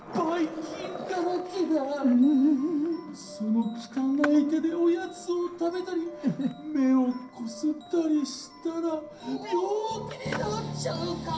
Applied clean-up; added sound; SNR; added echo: none; Skateboard; 17 dB; reverberation time 0.3 s.